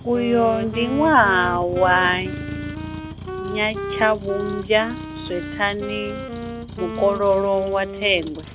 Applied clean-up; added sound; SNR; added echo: none; Motor vehicle (road) + Wind instrument, woodwind instrument; 8 dB; none.